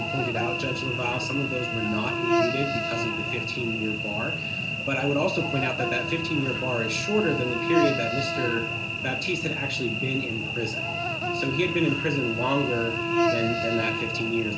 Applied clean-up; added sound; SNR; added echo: none; Cricket / Buzz; -1 dB; reverberation time 1.2 s.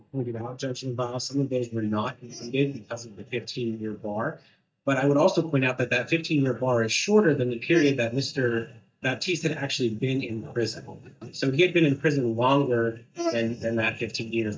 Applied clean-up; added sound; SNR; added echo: neural mask model DeepFilterNet 3.